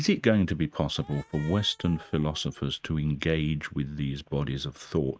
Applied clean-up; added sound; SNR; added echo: neural mask model RNNoise.